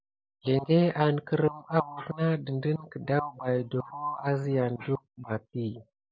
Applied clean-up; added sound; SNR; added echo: none; none; none; none.